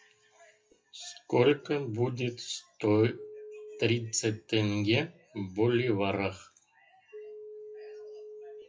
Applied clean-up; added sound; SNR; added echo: classical method WPE with log-MMSE.